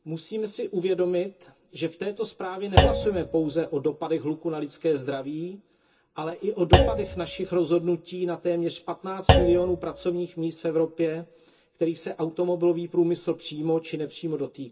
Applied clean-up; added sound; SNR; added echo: none; Thump, thud; -1 dB; reverberation time 0.2 s.